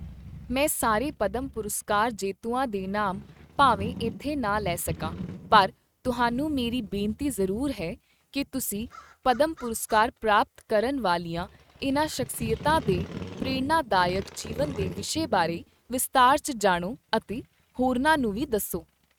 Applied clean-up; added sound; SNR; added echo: neural mask model RNNoise.